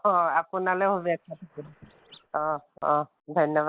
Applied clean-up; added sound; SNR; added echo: neural mask model Resemble Enhance denoiser.